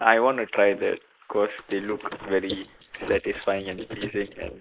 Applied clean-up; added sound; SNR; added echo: neural mask model Resemble Enhance denoiser.